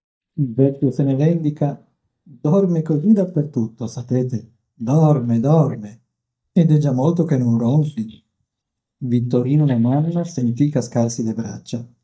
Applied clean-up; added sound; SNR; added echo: neural mask model DeepFilterNet 3.